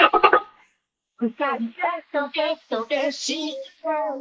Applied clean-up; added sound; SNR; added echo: neural mask model Resemble Enhance denoiser.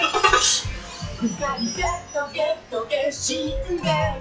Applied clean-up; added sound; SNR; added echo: classical method log-MMSE.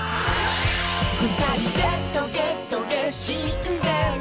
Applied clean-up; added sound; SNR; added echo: none; none; none; none.